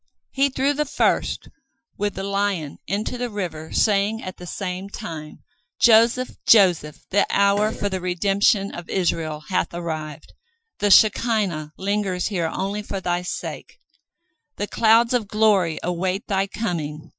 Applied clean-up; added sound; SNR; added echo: classical method Wiener filter.